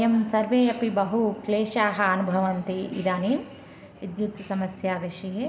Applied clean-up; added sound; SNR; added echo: none; none; none; none.